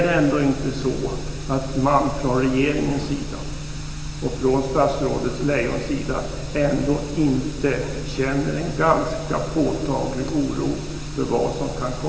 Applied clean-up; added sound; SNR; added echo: none; none; none; reverberation time 2.9 s.